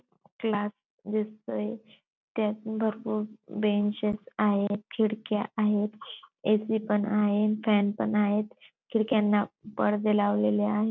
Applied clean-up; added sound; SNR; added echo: none; none; none; none.